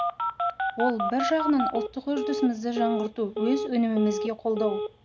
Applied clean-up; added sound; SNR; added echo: none; Telephone; 3 dB; none.